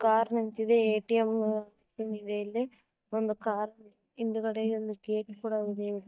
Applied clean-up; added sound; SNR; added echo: neural mask model DeepFilterNet 3.